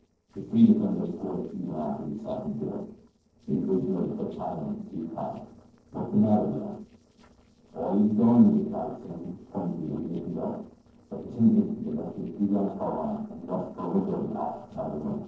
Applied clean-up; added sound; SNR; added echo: neural separator model SepFormer DNS4.